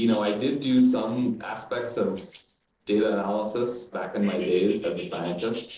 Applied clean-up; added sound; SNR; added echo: neural separator model SepFormer DNS4.